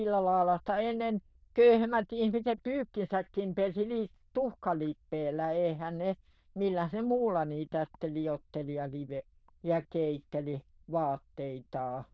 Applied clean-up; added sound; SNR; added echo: neural diffusion model UNIVERSE++.